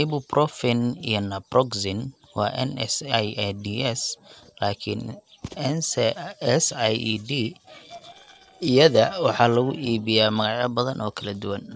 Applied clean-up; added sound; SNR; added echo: neural separator model SepFormer DNS4.